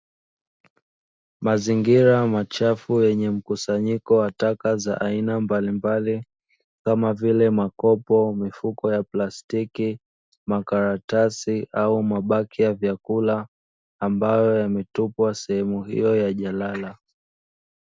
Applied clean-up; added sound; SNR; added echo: none; none; none; none.